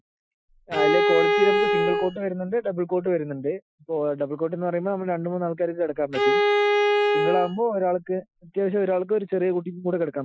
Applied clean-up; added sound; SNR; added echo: classical method Wiener filter.